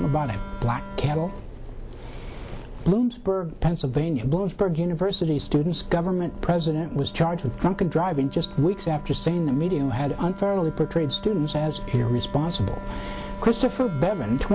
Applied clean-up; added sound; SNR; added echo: none; Wind instrument, woodwind instrument; 16 dB; none.